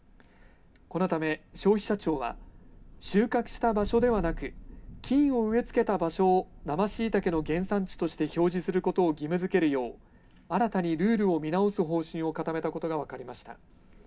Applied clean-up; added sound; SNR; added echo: none; Thunder; 17 dB; reverberation time 0.3 s.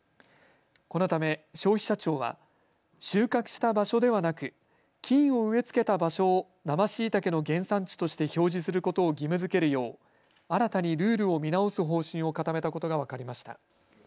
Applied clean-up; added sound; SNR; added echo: none; none; none; none.